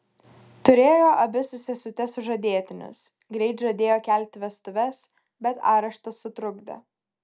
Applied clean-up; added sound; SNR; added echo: none; none; none; none.